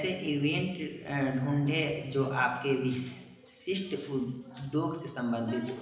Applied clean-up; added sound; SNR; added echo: none; Microwave oven; 16 dB; reverberation time 1.0 s.